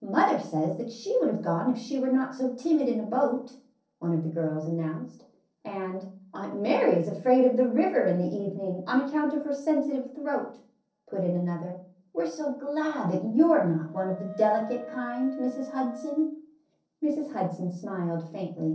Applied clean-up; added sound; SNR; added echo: neural separator model SepFormer DNS4.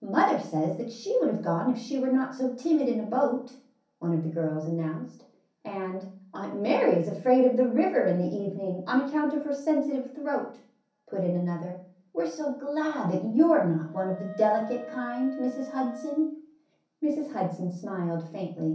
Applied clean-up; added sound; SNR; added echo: none; Wind instrument, woodwind instrument; 16 dB; reverberation time 0.6 s.